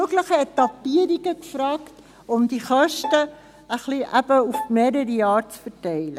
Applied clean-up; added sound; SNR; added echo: none; Bowed string instrument; 14 dB; none.